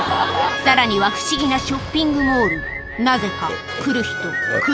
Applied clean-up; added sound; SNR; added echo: none; Explosion + Burping, eructation; 14 dB; none.